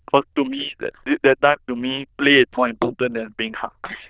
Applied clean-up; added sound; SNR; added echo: neural diffusion model UNIVERSE++.